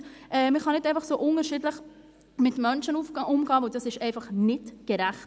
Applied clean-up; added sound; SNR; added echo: none; none; none; none.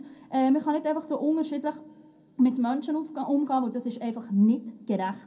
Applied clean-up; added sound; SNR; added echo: none; none; none; reverberation time 0.2 s.